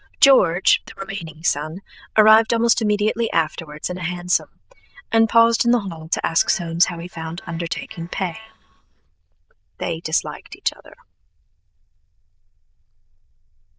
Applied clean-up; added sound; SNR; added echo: neural diffusion model UNIVERSE++.